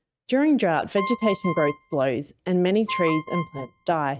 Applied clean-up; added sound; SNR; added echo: neural mask model RNNoise.